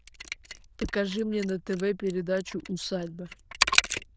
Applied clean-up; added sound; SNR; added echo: neural diffusion model UNIVERSE++.